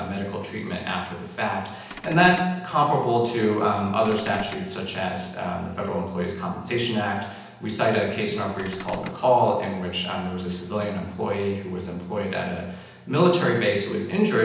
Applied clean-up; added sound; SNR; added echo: none; Cupboard open or close / Door; 13 dB; reverberation time 0.9 s.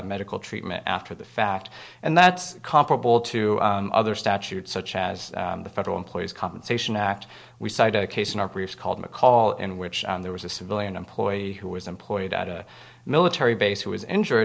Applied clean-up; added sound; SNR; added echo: none; none; none; none.